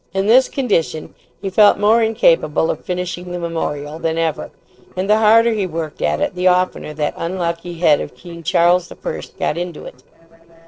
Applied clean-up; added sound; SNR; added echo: neural separator model SepFormer DNS4.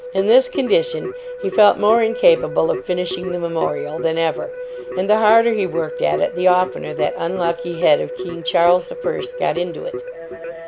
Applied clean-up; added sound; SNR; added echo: none; Keyboard (musical); 10 dB; none.